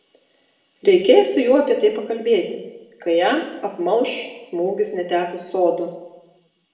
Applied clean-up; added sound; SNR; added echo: none; none; none; reverberation time 0.9 s.